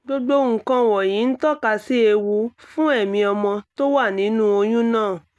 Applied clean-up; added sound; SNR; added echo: none; none; none; none.